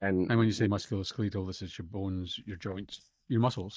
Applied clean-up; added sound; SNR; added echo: neural mask model DeepFilterNet 3.